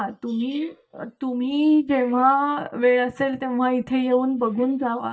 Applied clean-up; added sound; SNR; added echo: neural mask model DeepFilterNet 3.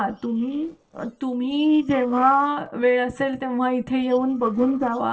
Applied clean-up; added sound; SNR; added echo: neural separator model SepFormer DNS4.